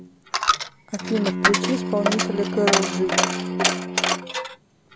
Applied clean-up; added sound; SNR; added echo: none; Coin (dropping) + Bowed string instrument; -4 dB; none.